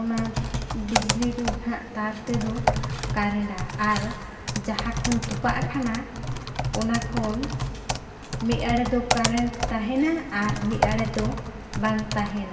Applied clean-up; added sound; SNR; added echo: none; Typing; 2 dB; reverberation time 2.7 s.